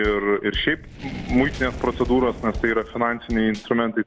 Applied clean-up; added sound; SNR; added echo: none; Fire + Bass drum; 11 dB; none.